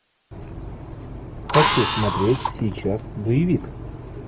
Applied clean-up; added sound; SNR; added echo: none; Drill; 0 dB; none.